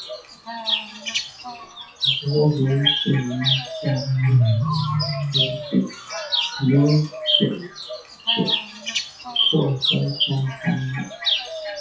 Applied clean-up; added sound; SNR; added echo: classical method WPE with log-MMSE.